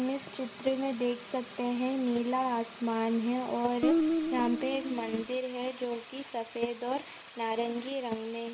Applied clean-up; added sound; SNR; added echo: none; Guitar; -1 dB; none.